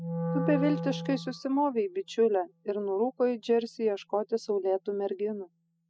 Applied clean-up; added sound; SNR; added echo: classical method spectral subtraction.